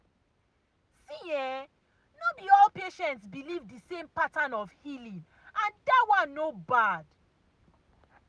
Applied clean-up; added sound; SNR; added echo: none; none; none; none.